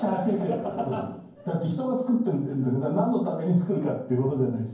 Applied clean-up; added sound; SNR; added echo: none; none; none; reverberation time 0.9 s.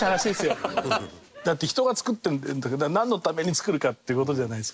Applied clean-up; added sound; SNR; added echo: none; none; none; none.